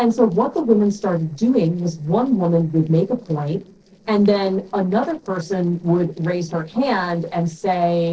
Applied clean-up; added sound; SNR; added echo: neural separator model SepFormer DNS4.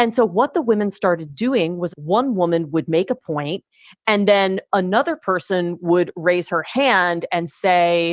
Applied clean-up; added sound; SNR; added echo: none; none; none; none.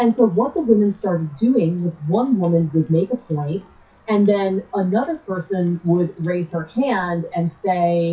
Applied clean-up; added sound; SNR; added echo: classical method WPE with log-MMSE.